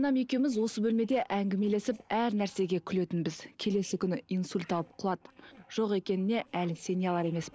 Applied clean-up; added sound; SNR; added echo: neural separator model SepFormer DNS4.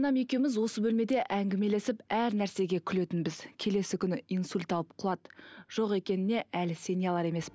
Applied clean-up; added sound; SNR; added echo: none; none; none; none.